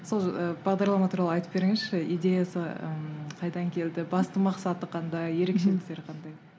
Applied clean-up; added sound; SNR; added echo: none; none; none; none.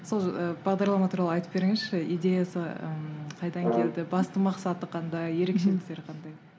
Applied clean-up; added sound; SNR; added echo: none; Brass instrument; 4 dB; none.